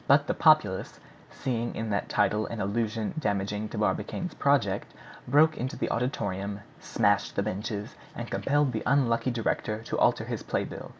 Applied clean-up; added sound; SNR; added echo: none; none; none; none.